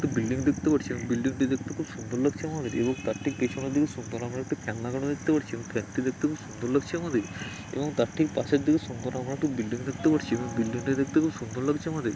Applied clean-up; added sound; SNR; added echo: none; none; none; none.